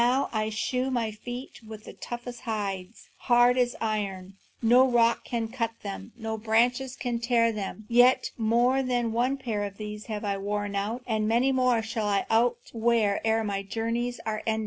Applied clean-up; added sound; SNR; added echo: none; none; none; none.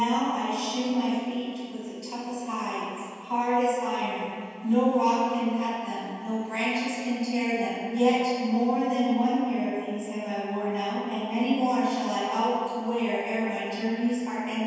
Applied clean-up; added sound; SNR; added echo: none; none; none; reverberation time 2.1 s.